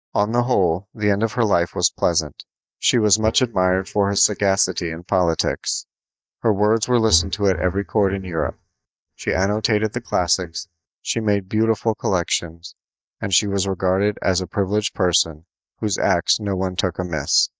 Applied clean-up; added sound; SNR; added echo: neural mask model DeepFilterNet 3.